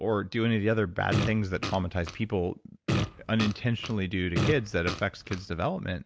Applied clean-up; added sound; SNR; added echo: none; Fart; 4 dB; none.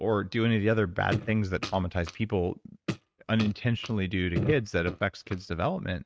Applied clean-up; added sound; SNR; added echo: neural mask model RNNoise.